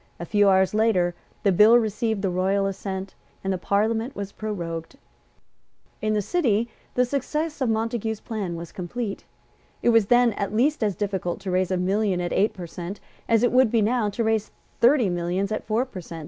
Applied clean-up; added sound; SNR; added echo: none; none; none; none.